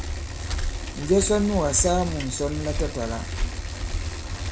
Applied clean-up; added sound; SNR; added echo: none; Bicycle; 2 dB; none.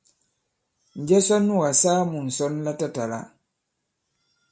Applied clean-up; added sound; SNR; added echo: none; none; none; none.